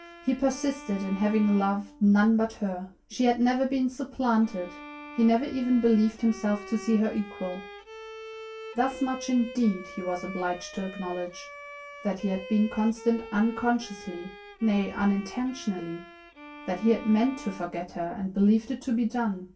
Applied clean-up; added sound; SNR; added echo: none; Bowed string instrument; 17 dB; reverberation time 0.2 s.